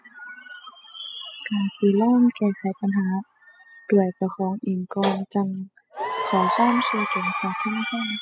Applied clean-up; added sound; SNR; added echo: classical method spectral subtraction.